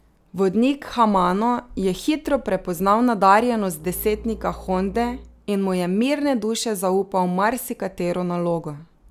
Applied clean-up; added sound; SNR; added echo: none; Bowed string instrument; 17 dB; none.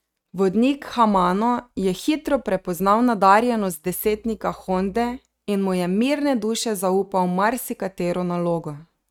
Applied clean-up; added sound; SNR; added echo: neural mask model RNNoise.